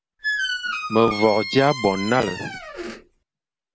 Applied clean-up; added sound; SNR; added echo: none; Squeak; 6 dB; none.